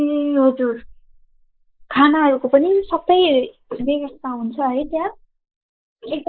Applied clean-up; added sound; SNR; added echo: neural mask model Resemble Enhance denoiser.